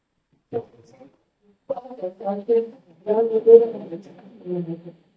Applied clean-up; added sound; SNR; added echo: neural mask model DeepFilterNet 3.